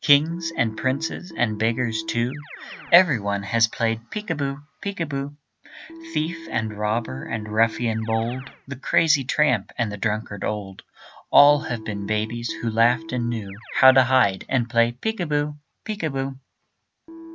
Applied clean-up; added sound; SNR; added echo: none; Keyboard (musical); 17 dB; none.